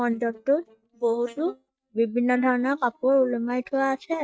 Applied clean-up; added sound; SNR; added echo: neural mask model DeepFilterNet 3.